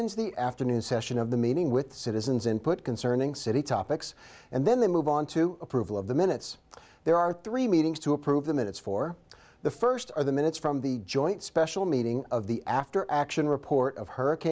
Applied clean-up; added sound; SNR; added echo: none; none; none; none.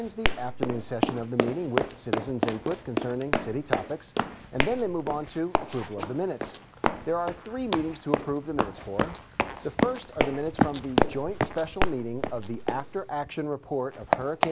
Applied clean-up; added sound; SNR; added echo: none; Run; -2 dB; none.